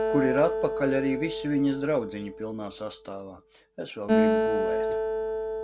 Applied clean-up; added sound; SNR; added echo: none; Acoustic guitar; -1 dB; none.